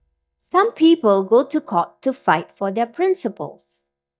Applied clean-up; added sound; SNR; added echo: neural mask model DeepFilterNet 3.